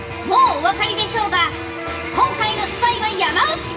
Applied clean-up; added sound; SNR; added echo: none; Wind instrument, woodwind instrument; 17 dB; reverberation time 0.7 s.